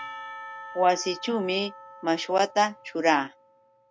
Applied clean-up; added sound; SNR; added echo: none; Percussion; 16 dB; none.